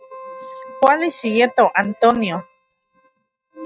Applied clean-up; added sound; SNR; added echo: neural mask model RNNoise.